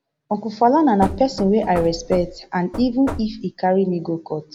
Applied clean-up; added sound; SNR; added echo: none; Knock / Wood; 12 dB; none.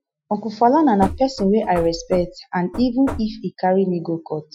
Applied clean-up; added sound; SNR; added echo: classical method Wiener filter.